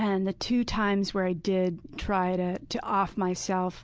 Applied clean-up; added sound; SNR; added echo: none; none; none; none.